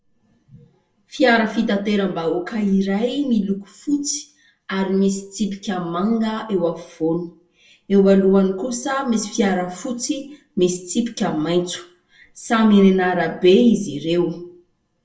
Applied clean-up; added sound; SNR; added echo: none; none; none; reverberation time 0.2 s.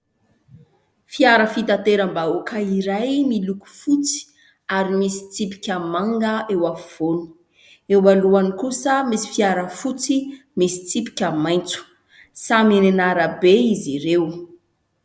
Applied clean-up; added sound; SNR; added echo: none; none; none; none.